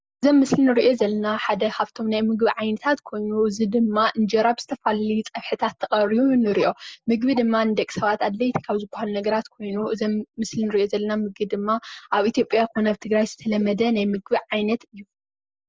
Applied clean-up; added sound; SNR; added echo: none; none; none; none.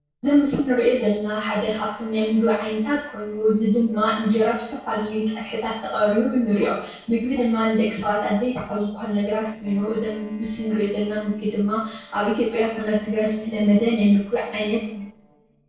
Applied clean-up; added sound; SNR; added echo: neural separator model SepFormer DNS4.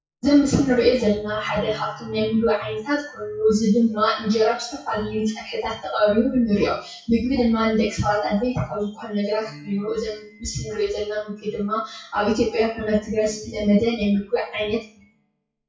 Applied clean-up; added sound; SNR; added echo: classical method WPE with log-MMSE.